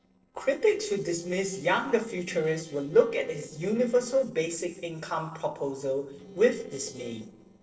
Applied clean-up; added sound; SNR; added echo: neural separator model SepFormer DNS4.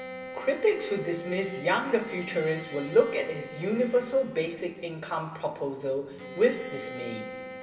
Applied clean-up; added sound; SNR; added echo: none; Bowed string instrument; 13 dB; reverberation time 1.8 s.